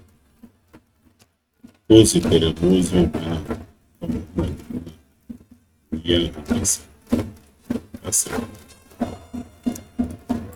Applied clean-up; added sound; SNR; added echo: neural mask model RNNoise.